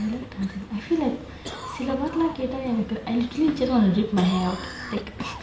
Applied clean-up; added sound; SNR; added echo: none; Cough; 15 dB; none.